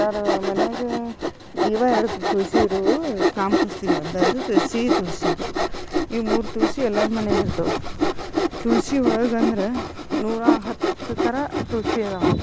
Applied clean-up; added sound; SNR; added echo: none; Sawing; -1 dB; none.